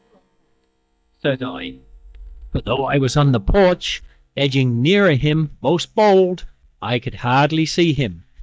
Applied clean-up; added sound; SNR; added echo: neural mask model DeepFilterNet 3.